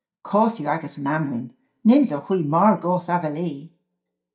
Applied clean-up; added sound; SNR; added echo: neural mask model DeepFilterNet 3.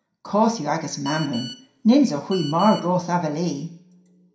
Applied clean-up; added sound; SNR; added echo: none; Telephone; 17 dB; reverberation time 0.5 s.